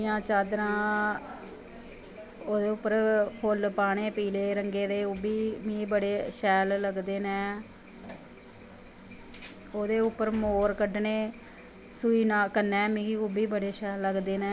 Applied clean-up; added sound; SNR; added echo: none; none; none; none.